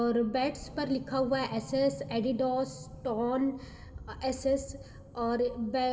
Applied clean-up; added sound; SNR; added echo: none; Thunder; 18 dB; reverberation time 1.0 s.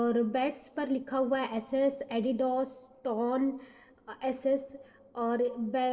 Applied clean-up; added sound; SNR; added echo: neural separator model SepFormer DNS4.